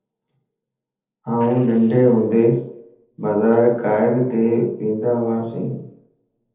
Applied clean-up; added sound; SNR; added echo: neural separator model SepFormer DNS4.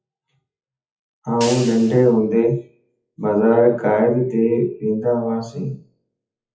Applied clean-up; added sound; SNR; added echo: classical method WPE with log-MMSE.